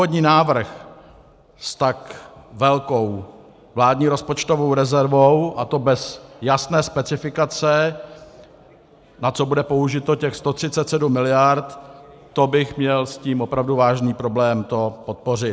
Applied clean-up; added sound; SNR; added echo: none; none; none; none.